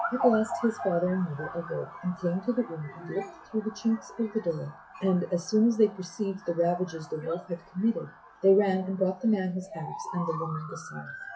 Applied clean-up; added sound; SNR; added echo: classical method WPE with log-MMSE.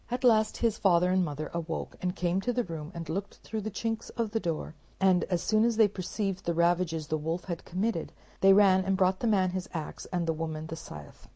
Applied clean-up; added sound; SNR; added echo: none; none; none; none.